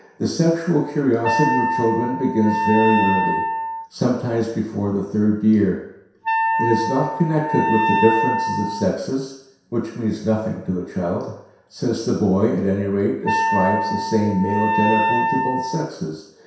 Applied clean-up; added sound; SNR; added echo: none; Wind instrument, woodwind instrument; 1 dB; reverberation time 0.7 s.